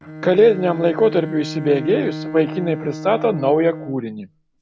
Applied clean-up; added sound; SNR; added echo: none; Bowed string instrument; 11 dB; none.